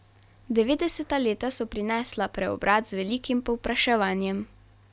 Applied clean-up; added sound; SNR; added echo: none; none; none; none.